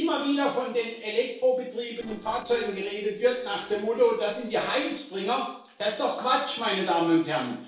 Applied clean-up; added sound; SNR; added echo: neural separator model SepFormer DNS4.